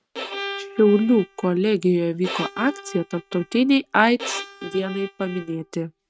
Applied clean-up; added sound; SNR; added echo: neural mask model RNNoise.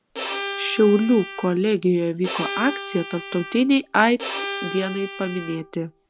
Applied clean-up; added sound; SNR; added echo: none; Bowed string instrument; 10 dB; none.